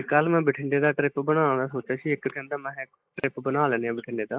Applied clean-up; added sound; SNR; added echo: neural mask model Resemble Enhance denoiser.